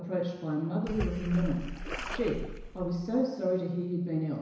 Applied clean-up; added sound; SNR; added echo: none; Splash, splatter; 6 dB; reverberation time 1.0 s.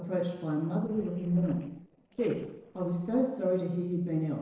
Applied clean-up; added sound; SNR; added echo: neural separator model SepFormer DNS4.